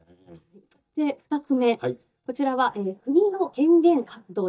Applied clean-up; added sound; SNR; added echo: neural mask model DeepFilterNet 3.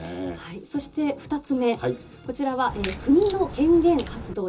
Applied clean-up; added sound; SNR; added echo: none; Crack; 12 dB; reverberation time 0.2 s.